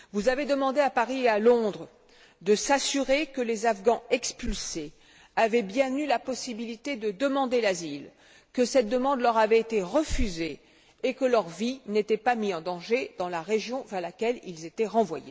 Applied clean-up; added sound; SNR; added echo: none; none; none; none.